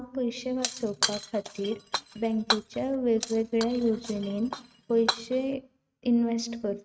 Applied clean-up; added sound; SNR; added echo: neural mask model RNNoise.